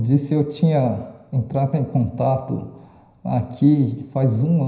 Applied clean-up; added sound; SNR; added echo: none; none; none; reverberation time 0.9 s.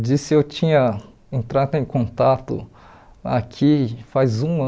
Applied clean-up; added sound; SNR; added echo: none; none; none; none.